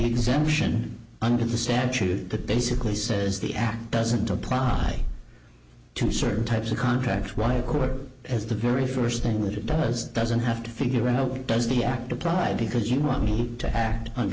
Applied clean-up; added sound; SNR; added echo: none; none; none; none.